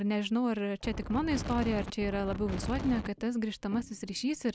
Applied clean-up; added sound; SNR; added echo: none; Wind; 5 dB; none.